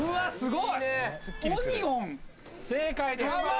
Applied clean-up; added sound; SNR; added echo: none; Slam; 12 dB; none.